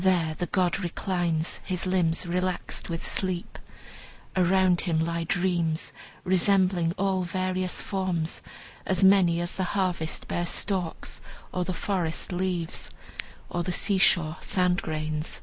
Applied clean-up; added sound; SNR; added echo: neural mask model Resemble Enhance denoiser.